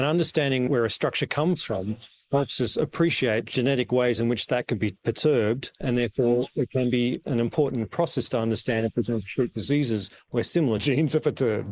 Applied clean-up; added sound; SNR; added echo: neural mask model Resemble Enhance denoiser.